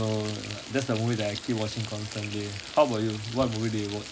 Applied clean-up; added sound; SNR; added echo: none; Frying (food); 12 dB; none.